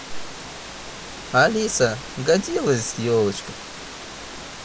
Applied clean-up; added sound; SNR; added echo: none; Water; 13 dB; none.